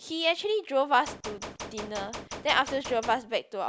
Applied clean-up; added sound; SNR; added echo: none; Gunshot, gunfire; 11 dB; none.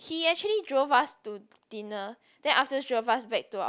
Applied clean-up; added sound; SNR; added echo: none; none; none; none.